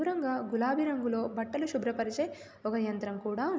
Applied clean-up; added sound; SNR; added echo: none; none; none; none.